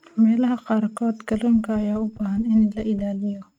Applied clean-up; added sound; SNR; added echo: neural mask model RNNoise.